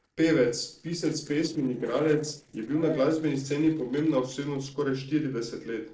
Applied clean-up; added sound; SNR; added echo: neural separator model SepFormer DNS4.